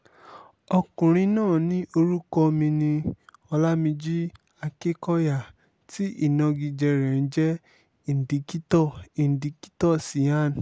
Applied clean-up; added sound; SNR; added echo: none; none; none; none.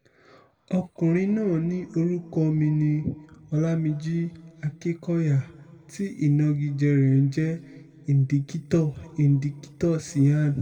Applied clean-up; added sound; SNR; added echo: none; none; none; reverberation time 1.4 s.